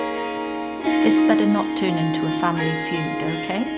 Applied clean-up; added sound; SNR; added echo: none; Harp; -3 dB; none.